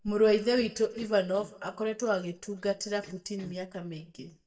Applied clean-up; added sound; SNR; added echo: neural mask model DeepFilterNet 3.